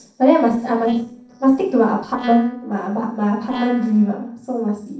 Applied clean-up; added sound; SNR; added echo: neural separator model SepFormer DNS4.